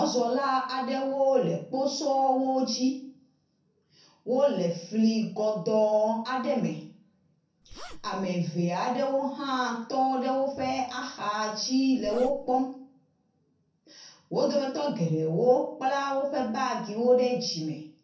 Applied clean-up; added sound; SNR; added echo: none; Zipper (clothing); 16 dB; reverberation time 0.6 s.